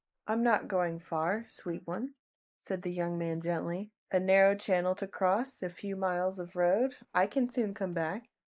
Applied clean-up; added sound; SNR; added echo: neural mask model Resemble Enhance denoiser.